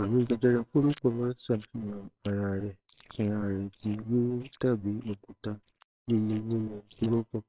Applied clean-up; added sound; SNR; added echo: neural separator model SepFormer WHAMR!.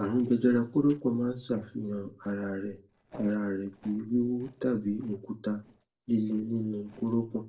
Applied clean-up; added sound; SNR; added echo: neural separator model SepFormer DNS4.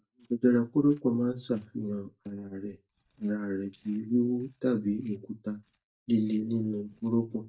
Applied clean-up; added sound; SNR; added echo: neural mask model DeepFilterNet 3.